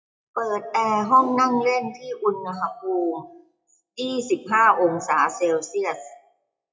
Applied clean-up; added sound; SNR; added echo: classical method WPE with log-MMSE.